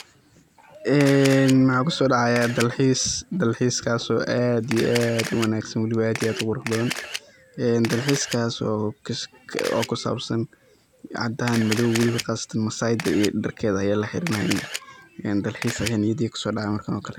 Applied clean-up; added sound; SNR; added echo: none; Camera; 13 dB; none.